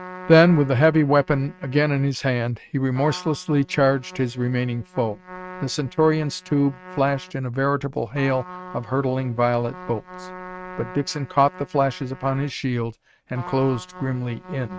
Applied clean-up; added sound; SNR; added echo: neural mask model RNNoise.